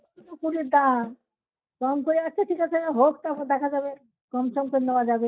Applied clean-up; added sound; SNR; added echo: neural mask model DeepFilterNet 3.